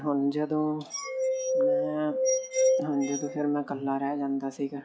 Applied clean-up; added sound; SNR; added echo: classical method log-MMSE.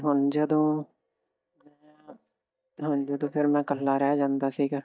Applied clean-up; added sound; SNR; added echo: neural mask model DeepFilterNet 3.